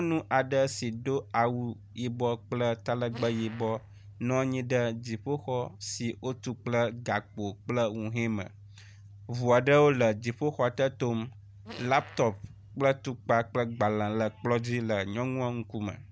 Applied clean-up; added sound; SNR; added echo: none; Fart; 19 dB; none.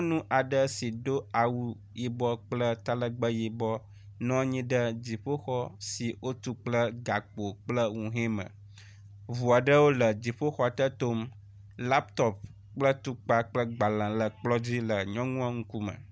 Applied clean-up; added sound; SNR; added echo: none; none; none; none.